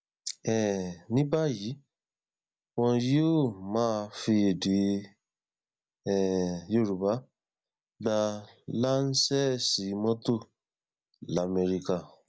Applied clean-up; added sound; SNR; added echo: none; none; none; none.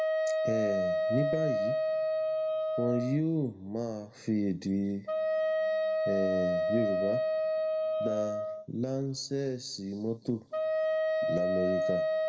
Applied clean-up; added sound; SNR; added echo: none; Wind instrument, woodwind instrument; -3 dB; reverberation time 1.7 s.